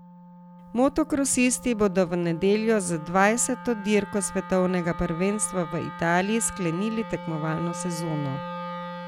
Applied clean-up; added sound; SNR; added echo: none; Wind instrument, woodwind instrument; 12 dB; none.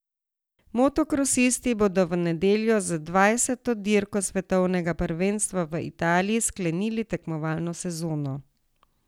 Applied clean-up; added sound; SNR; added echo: none; none; none; none.